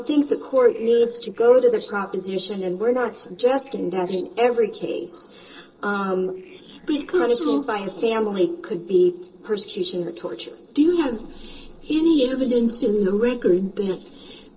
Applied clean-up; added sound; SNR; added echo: neural separator model SepFormer DNS4.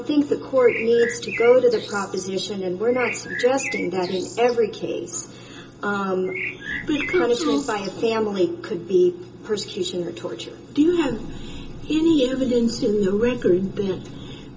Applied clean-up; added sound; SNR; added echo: none; Bird; 10 dB; reverberation time 0.2 s.